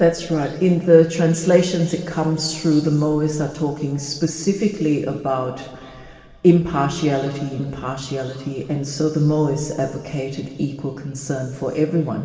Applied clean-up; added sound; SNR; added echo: none; none; none; reverberation time 2.1 s.